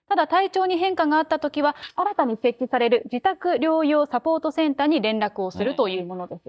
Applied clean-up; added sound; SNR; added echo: neural mask model DeepFilterNet 3.